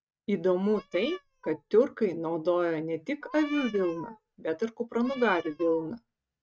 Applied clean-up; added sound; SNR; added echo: neural mask model RNNoise.